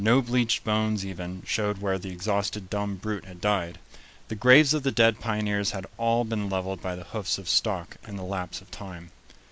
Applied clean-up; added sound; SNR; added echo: none; none; none; none.